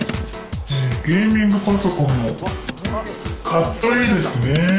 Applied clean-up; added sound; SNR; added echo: none; Motor vehicle (road); 14 dB; none.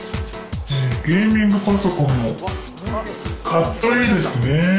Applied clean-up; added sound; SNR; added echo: none; none; none; none.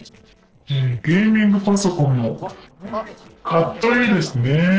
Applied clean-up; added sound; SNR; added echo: neural separator model SepFormer DNS4.